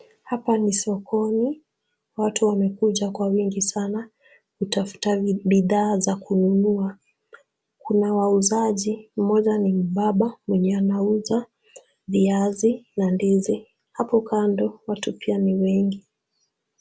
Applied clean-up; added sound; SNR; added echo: none; none; none; none.